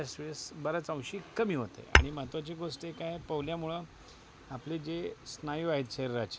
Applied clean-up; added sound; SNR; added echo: none; Tap / Hammer / Glass; -3 dB; none.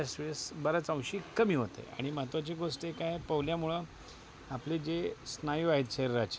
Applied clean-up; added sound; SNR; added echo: none; none; none; none.